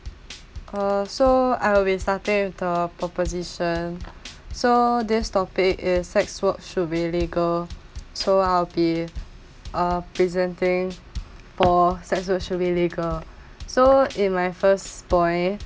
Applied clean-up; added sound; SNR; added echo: none; Drum kit; 16 dB; none.